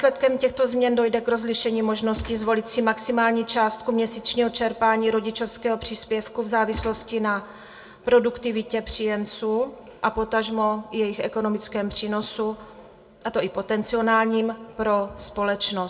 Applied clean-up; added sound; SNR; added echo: none; Gunshot, gunfire; 14 dB; reverberation time 0.9 s.